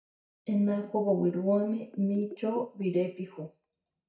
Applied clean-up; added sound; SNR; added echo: neural mask model DeepFilterNet 3.